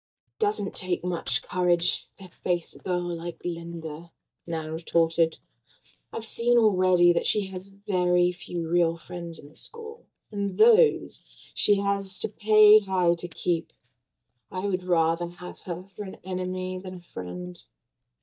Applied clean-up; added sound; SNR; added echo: neural mask model DeepFilterNet 3.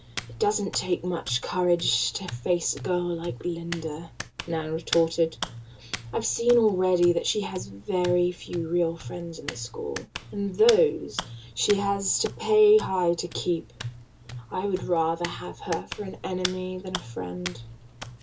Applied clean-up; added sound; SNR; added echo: none; Hands; 12 dB; reverberation time 0.2 s.